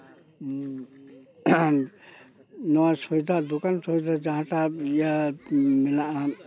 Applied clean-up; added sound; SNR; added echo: none; none; none; none.